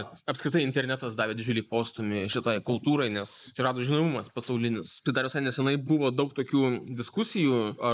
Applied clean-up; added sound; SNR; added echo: neural mask model Resemble Enhance denoiser.